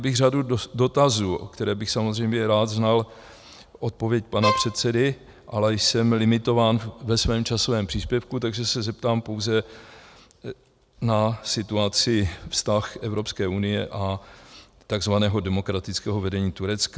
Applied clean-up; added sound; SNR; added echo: none; Bowed string instrument; 2 dB; none.